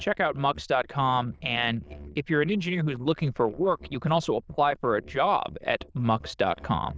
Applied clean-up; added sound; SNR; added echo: neural diffusion model UNIVERSE++.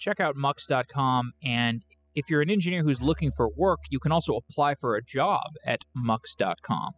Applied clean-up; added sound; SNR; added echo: classical method spectral subtraction.